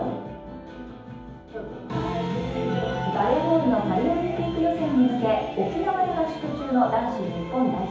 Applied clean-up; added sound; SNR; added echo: none; none; none; reverberation time 2.2 s.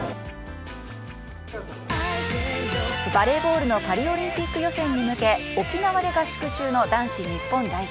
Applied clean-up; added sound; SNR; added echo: none; none; none; none.